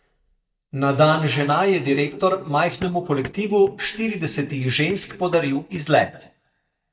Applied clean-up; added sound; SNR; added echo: neural mask model DeepFilterNet 3.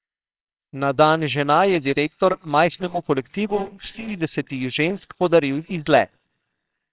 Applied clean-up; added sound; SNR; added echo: neural separator model SepFormer WHAMR!.